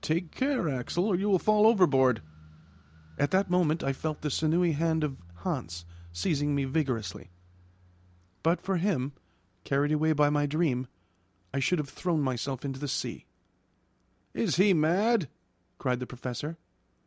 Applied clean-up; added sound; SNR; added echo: none; none; none; none.